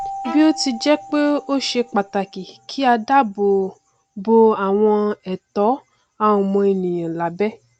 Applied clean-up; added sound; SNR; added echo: none; Bowed string instrument + Keyboard (musical); 19 dB; none.